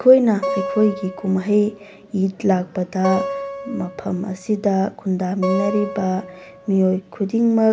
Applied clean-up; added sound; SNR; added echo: none; Acoustic guitar; 10 dB; none.